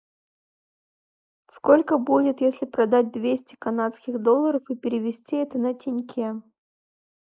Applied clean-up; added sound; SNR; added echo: neural mask model Resemble Enhance denoiser.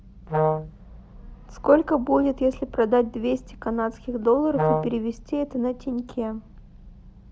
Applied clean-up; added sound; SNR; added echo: none; Brass instrument; -1 dB; none.